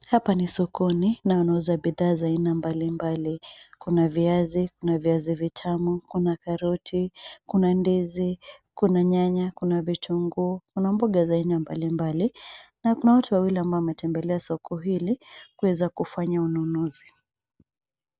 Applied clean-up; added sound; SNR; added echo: none; none; none; none.